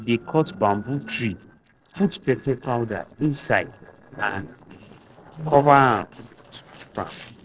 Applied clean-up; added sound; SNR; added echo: neural separator model SepFormer DNS4.